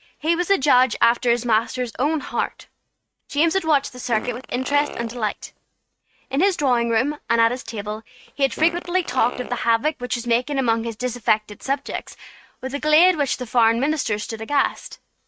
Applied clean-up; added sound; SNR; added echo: neural mask model RNNoise.